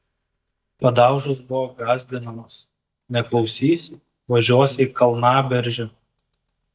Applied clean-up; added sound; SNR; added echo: neural mask model DeepFilterNet 3.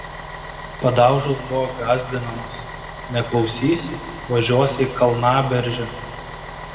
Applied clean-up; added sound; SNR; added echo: none; Bus; 12 dB; reverberation time 1.6 s.